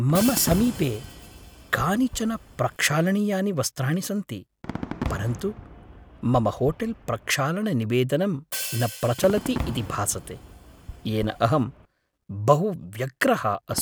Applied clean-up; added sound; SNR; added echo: none; Fireworks + Hi-hat; 12 dB; none.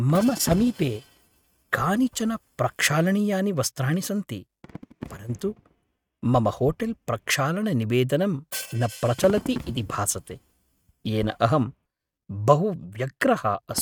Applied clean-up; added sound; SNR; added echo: neural mask model RNNoise.